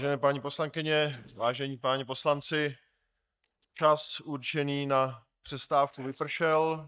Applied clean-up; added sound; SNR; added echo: neural mask model DeepFilterNet 3.